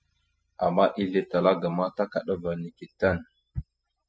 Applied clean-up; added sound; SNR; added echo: classical method spectral subtraction.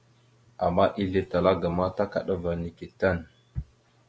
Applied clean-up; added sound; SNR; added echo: none; none; none; none.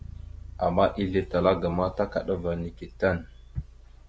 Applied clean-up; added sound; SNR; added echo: none; Bass guitar; 16 dB; none.